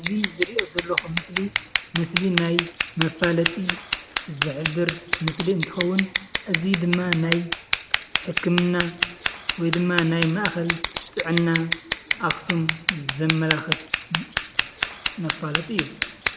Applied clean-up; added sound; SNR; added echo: none; Scissors; 2 dB; none.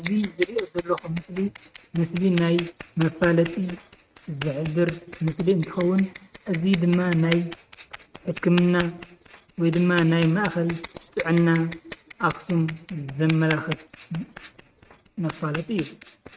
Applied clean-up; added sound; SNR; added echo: neural mask model RNNoise.